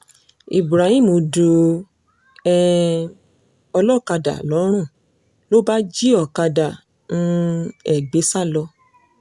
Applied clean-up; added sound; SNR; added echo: none; none; none; none.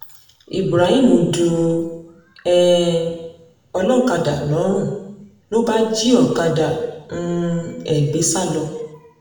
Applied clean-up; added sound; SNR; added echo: none; none; none; reverberation time 0.9 s.